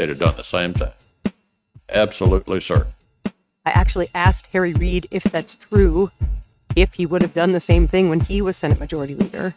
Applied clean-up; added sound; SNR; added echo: neural mask model RNNoise.